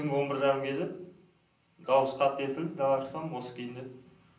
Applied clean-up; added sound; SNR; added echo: none; none; none; reverberation time 0.6 s.